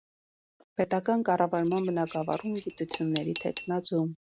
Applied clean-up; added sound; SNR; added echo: none; Cutlery, silverware / Dishes, pots, and pans; 10 dB; none.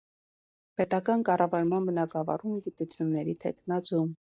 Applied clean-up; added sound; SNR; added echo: neural mask model DeepFilterNet 3.